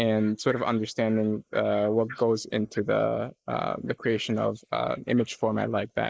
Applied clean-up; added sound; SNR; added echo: neural mask model Resemble Enhance denoiser.